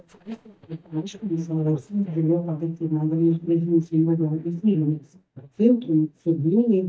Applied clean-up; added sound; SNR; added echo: neural mask model DeepFilterNet 3.